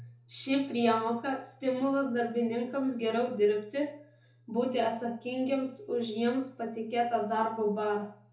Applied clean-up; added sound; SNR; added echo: none; none; none; reverberation time 0.6 s.